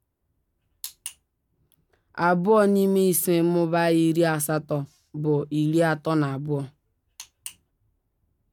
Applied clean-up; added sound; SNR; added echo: none; none; none; none.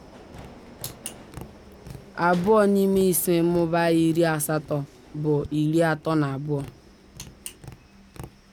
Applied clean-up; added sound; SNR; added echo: none; Tap + Subway, metro, underground; 19 dB; none.